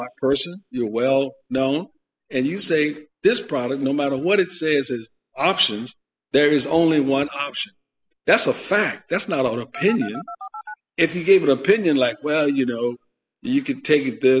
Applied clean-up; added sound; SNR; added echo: classical method spectral subtraction.